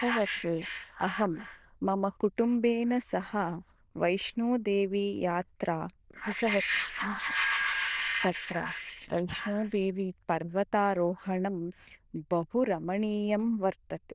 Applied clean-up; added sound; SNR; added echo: neural diffusion model UNIVERSE++.